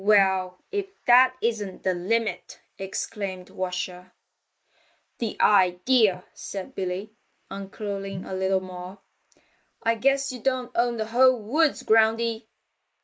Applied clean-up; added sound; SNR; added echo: neural mask model Resemble Enhance denoiser.